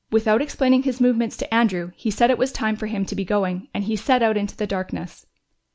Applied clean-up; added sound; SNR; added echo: none; none; none; none.